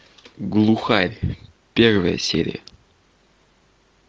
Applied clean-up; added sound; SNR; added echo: none; none; none; none.